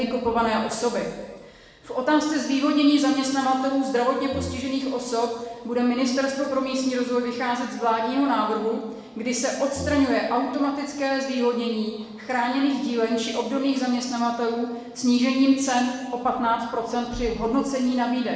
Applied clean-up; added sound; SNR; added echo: none; Brass instrument; 12 dB; reverberation time 1.1 s.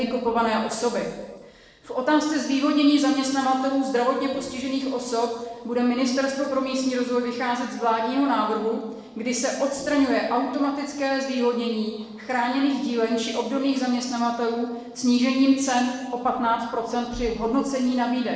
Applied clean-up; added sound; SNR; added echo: neural separator model SepFormer DNS4.